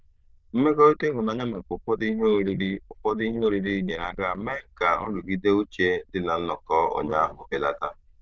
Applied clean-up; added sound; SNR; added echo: neural diffusion model UNIVERSE++.